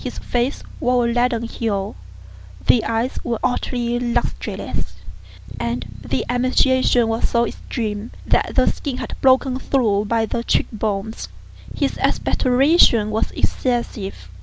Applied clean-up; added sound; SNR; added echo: none; Bass guitar; 16 dB; none.